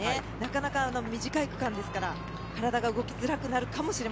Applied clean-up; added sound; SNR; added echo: none; none; none; none.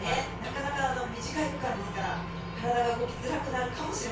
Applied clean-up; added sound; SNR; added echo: none; Engine / Tools; 12 dB; reverberation time 0.3 s.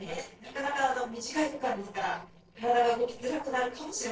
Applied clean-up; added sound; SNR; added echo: neural separator model SepFormer DNS4.